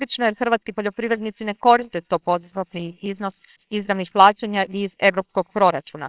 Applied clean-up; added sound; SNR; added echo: neural separator model SepFormer WHAMR!.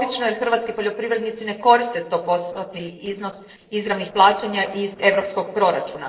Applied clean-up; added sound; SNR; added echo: neural separator model SepFormer DNS4.